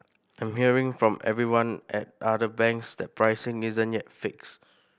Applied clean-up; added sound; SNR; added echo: none; none; none; none.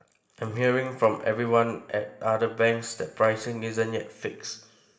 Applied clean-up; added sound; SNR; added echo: none; none; none; reverberation time 1.7 s.